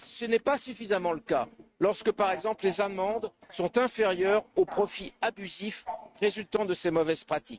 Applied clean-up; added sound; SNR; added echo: neural mask model RNNoise.